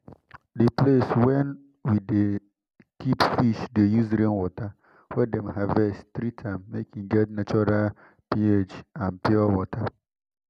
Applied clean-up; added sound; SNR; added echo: none; none; none; none.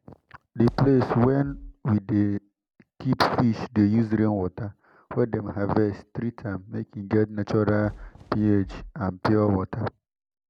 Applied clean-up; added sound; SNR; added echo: none; Fireworks; 19 dB; none.